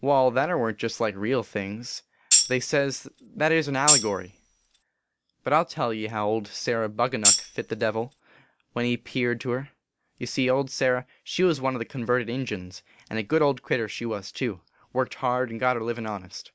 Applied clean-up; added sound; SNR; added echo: none; Tambourine; -3 dB; none.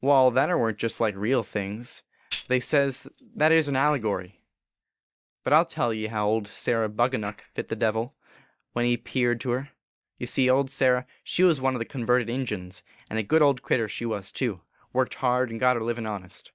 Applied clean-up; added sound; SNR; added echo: neural mask model DeepFilterNet 3.